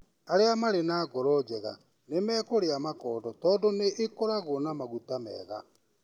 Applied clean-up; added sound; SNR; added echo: none; none; none; none.